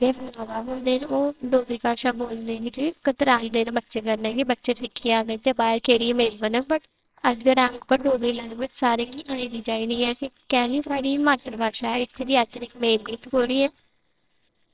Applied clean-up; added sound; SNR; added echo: neural separator model SepFormer WHAMR!.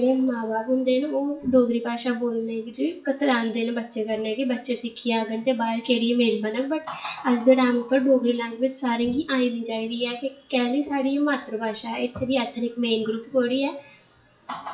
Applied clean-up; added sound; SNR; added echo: classical method WPE with log-MMSE.